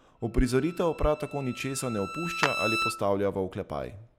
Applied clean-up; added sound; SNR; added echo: none; Bowed string instrument + Clapping; 7 dB; none.